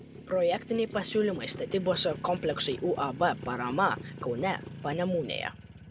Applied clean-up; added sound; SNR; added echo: none; Motorcycle; 12 dB; none.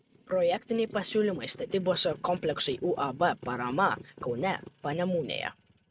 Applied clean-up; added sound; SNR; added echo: neural mask model RNNoise.